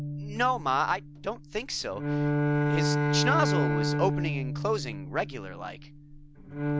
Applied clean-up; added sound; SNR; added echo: none; Bowed string instrument; -2 dB; none.